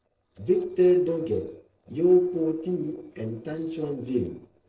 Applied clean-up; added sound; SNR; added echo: neural separator model SepFormer DNS4.